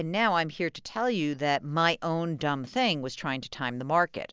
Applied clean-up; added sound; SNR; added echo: none; none; none; none.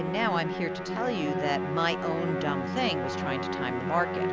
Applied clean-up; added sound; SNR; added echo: none; Musical instrument; 0 dB; none.